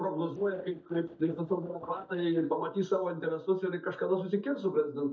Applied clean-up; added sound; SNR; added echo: neural mask model DeepFilterNet 3.